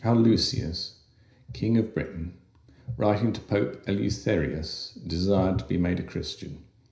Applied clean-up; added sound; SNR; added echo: none; none; none; reverberation time 0.5 s.